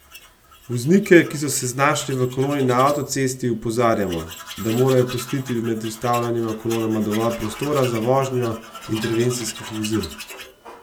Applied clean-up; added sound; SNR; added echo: none; Tools; 16 dB; none.